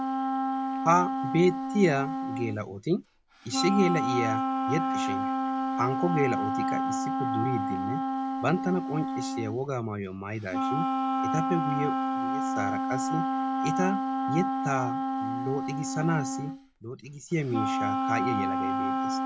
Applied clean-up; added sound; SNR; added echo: none; Wind instrument, woodwind instrument; -1 dB; none.